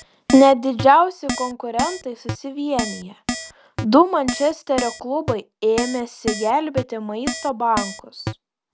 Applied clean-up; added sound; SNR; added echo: none; Keyboard (musical); 10 dB; none.